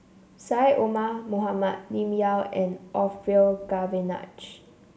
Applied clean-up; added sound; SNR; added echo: none; none; none; none.